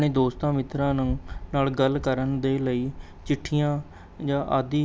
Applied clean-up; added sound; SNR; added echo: none; none; none; none.